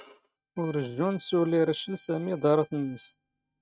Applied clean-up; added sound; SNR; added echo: neural mask model RNNoise.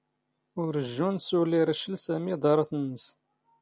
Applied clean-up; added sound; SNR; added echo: none; none; none; none.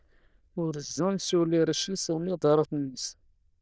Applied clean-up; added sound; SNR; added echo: neural diffusion model UNIVERSE++.